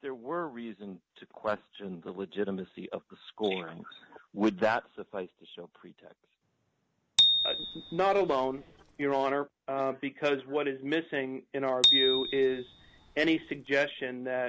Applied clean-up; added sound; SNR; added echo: none; Bicycle bell; -2 dB; none.